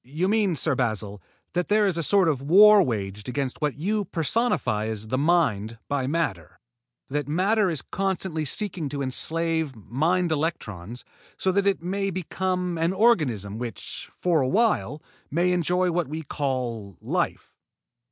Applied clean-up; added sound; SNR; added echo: none; none; none; none.